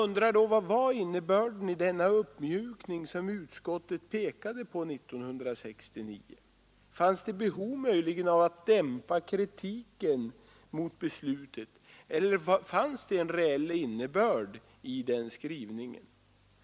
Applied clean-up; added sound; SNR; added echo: none; none; none; none.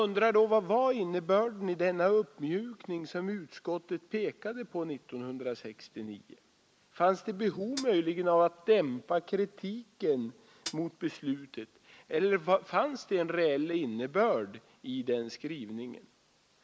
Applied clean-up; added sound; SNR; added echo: neural mask model Resemble Enhance denoiser.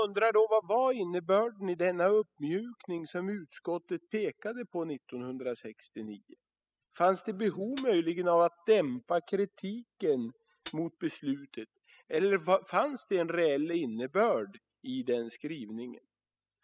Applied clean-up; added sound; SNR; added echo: classical method spectral subtraction.